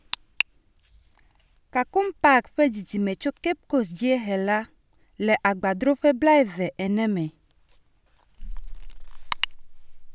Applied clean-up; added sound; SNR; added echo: none; none; none; none.